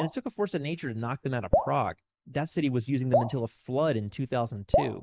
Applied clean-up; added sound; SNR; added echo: neural mask model Resemble Enhance denoiser.